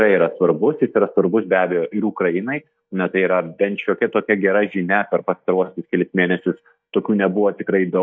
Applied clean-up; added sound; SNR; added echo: neural mask model DeepFilterNet 3.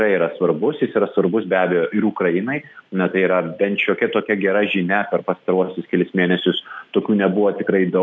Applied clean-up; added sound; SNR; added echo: none; none; none; none.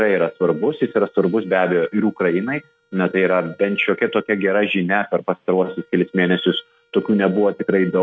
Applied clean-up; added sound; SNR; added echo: neural mask model RNNoise.